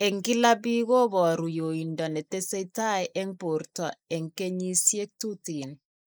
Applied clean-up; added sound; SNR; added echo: neural mask model Resemble Enhance denoiser.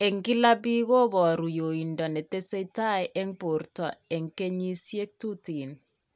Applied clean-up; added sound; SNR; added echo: none; none; none; none.